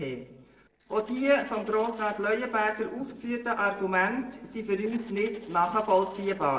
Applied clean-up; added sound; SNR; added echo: neural separator model SepFormer DNS4.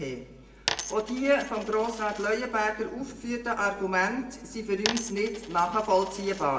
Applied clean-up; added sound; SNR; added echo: none; Coin (dropping); 8 dB; reverberation time 0.6 s.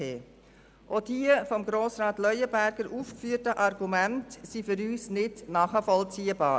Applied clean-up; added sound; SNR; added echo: none; none; none; none.